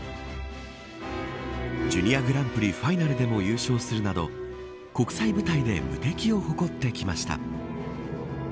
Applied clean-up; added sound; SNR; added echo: none; none; none; none.